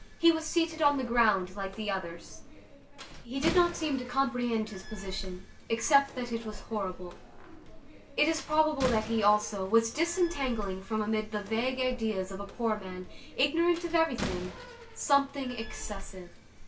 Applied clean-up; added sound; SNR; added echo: none; Slam; 11 dB; reverberation time 0.2 s.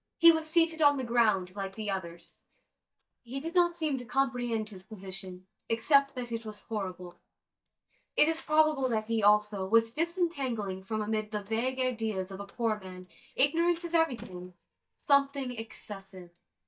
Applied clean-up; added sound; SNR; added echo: neural mask model DeepFilterNet 3.